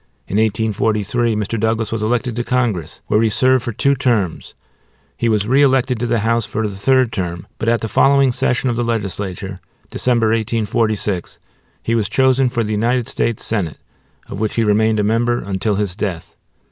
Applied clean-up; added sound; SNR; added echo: none; none; none; none.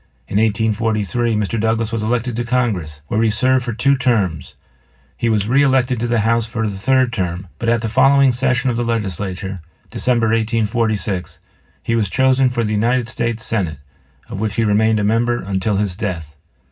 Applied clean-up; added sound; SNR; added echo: none; none; none; reverberation time 0.4 s.